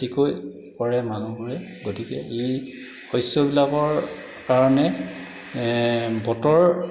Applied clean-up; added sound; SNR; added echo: none; none; none; none.